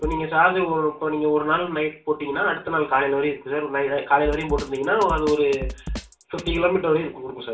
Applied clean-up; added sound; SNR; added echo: none; Drum kit; 14 dB; reverberation time 0.3 s.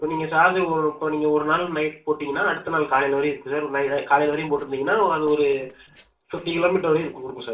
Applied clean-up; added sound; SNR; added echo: neural separator model SepFormer DNS4.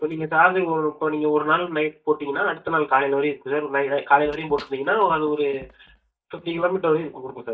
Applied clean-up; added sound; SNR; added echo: neural mask model DeepFilterNet 3.